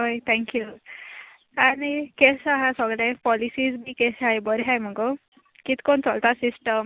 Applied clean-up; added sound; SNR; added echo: none; none; none; none.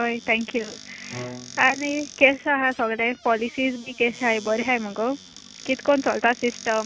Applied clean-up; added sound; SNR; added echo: none; Squeak / Cupboard open or close + Bowed string instrument; 17 dB; none.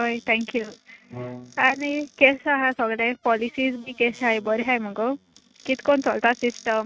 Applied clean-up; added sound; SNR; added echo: neural mask model RNNoise.